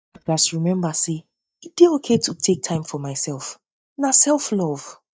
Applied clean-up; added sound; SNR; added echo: neural mask model DeepFilterNet 3.